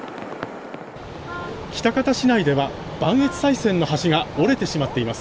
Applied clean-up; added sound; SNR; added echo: none; Wind instrument, woodwind instrument; 17 dB; none.